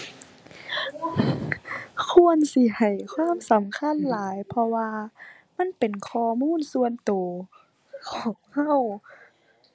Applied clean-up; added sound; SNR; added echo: none; none; none; none.